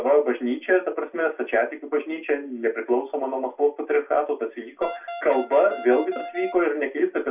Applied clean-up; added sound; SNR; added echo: none; Wind instrument, woodwind instrument; 11 dB; reverberation time 0.2 s.